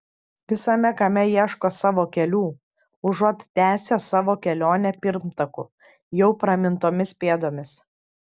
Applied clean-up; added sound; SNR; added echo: none; none; none; none.